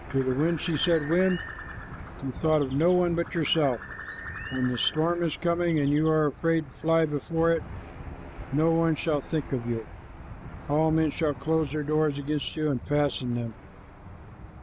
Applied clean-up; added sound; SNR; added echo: none; Bird + Engine / Aircraft; 14 dB; none.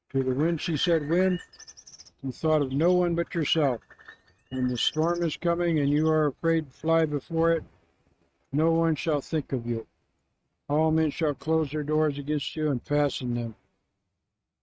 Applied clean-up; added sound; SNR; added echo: neural mask model RNNoise.